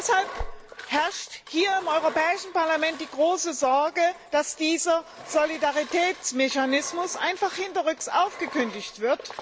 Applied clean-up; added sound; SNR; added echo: none; Engine; 16 dB; none.